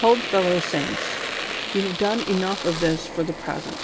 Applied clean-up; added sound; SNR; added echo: none; Domestic sounds, home sounds; 6 dB; none.